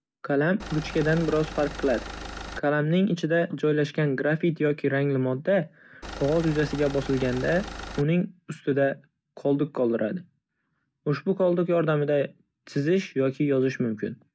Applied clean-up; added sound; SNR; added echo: none; Engine; 11 dB; none.